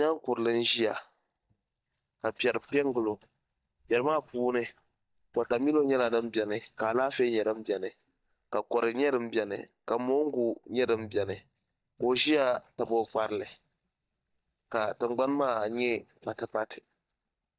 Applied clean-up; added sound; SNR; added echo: neural mask model DeepFilterNet 3.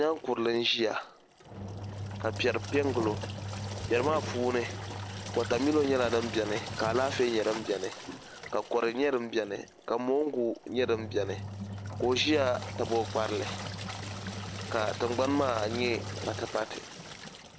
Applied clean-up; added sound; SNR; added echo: none; Engine; 8 dB; none.